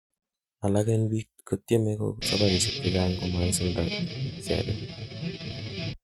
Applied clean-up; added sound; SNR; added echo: neural mask model RNNoise.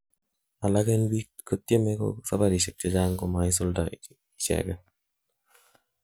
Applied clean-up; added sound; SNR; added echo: none; none; none; none.